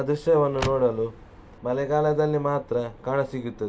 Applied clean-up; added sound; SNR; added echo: none; Car; 12 dB; none.